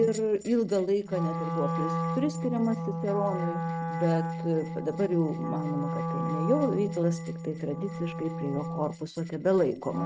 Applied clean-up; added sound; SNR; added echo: neural mask model RNNoise.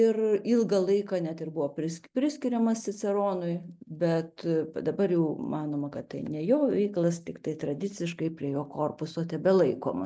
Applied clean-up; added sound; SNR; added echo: none; none; none; none.